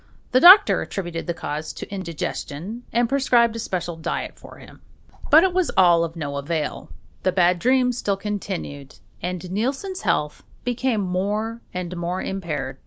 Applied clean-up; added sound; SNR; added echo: none; none; none; none.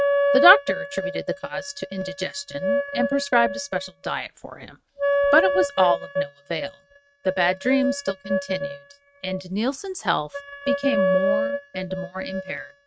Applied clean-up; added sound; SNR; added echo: neural mask model RNNoise.